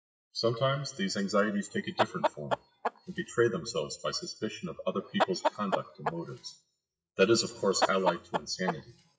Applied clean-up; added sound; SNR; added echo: classical method WPE with log-MMSE.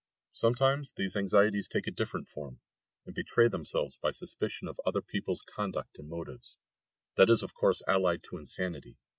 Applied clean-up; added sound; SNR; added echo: none; none; none; none.